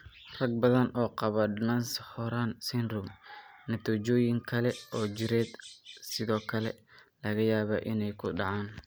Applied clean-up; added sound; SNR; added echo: none; Bird vocalization, bird call, bird song; 19 dB; none.